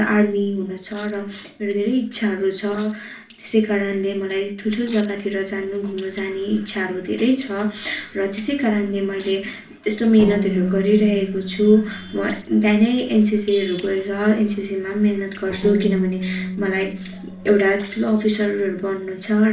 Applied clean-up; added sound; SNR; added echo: neural separator model SepFormer DNS4.